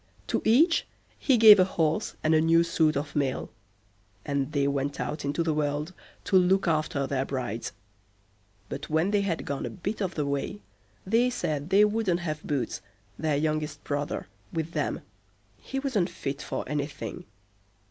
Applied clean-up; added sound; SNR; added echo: none; none; none; none.